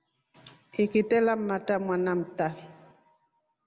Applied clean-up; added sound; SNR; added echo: none; none; none; none.